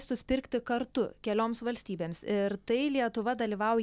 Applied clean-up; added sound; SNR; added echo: none; none; none; none.